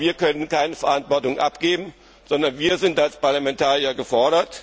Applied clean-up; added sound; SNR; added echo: none; none; none; none.